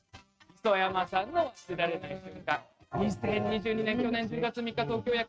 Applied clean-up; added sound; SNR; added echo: neural mask model RNNoise.